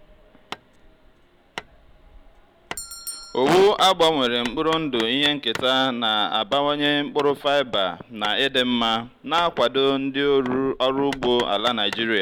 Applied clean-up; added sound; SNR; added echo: none; Bell + Hammer; 17 dB; none.